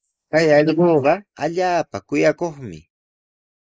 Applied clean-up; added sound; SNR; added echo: neural mask model Resemble Enhance denoiser.